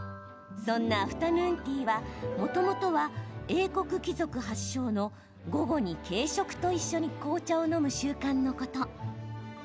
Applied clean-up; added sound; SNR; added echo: none; none; none; none.